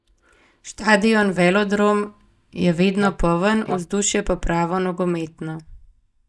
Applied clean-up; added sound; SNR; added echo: neural mask model DeepFilterNet 3.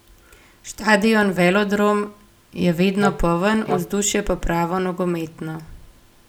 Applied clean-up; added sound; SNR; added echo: none; Wind instrument, woodwind instrument; 8 dB; none.